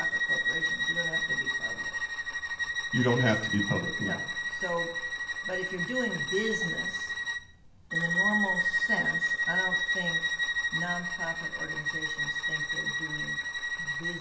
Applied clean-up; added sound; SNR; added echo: none; Bowed string instrument; -5 dB; reverberation time 0.9 s.